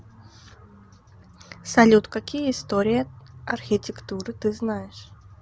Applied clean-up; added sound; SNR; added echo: none; none; none; none.